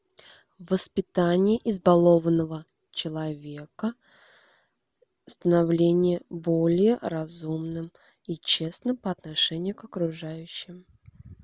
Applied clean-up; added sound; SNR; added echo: none; none; none; none.